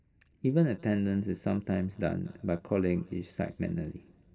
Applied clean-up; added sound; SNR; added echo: none; none; none; reverberation time 2.8 s.